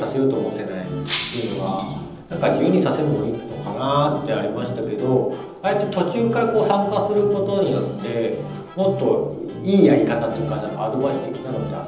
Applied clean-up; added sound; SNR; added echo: none; Shatter; 6 dB; reverberation time 0.9 s.